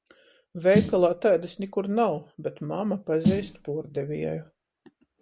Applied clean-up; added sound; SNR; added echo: none; Snare drum; 5 dB; none.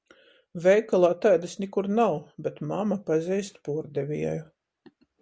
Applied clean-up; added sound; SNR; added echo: none; none; none; none.